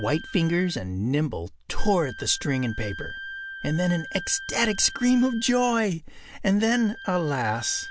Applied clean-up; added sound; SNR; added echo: none; Wind instrument, woodwind instrument; 15 dB; none.